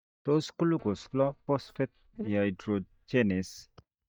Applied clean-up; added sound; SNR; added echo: neural mask model DeepFilterNet 3.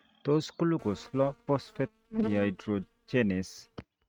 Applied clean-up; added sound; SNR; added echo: neural mask model RNNoise.